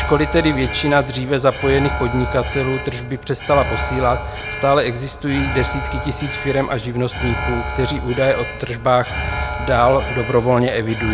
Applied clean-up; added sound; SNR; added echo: none; Alarm; 6 dB; none.